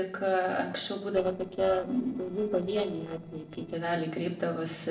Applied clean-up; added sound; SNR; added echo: neural separator model SepFormer DNS4.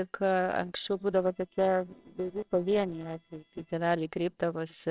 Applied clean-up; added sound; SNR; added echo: neural separator model SepFormer WHAMR!.